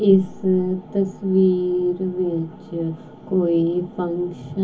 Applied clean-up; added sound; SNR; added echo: none; none; none; reverberation time 0.3 s.